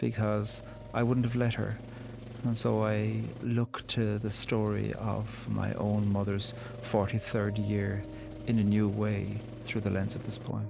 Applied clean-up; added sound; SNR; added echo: none; Engine; 13 dB; none.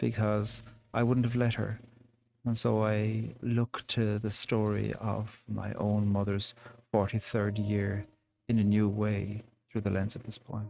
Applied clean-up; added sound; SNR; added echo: neural mask model RNNoise.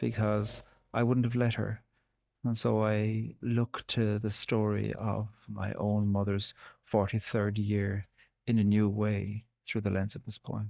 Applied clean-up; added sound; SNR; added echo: neural mask model DeepFilterNet 3.